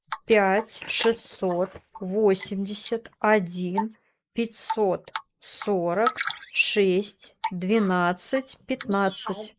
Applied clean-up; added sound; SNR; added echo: neural mask model Resemble Enhance denoiser.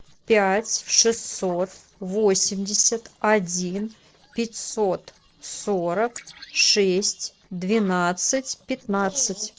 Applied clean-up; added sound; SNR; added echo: neural separator model SepFormer DNS4.